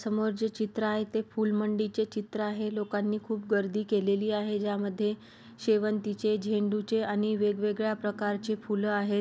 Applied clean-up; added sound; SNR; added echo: none; none; none; none.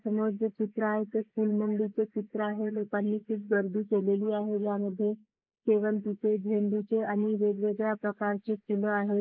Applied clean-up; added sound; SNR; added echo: neural mask model Resemble Enhance denoiser.